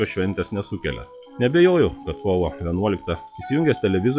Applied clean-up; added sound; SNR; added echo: classical method log-MMSE.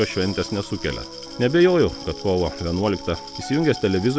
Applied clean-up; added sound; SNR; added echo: none; Piano + Glass; 14 dB; none.